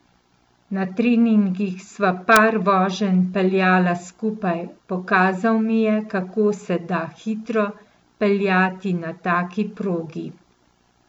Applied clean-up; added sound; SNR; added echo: none; none; none; none.